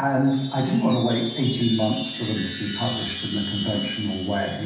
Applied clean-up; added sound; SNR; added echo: none; Chime; 10 dB; reverberation time 0.9 s.